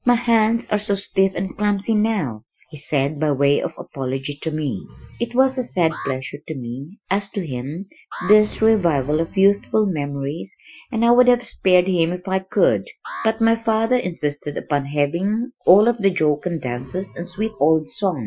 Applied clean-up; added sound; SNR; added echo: classical method Wiener filter.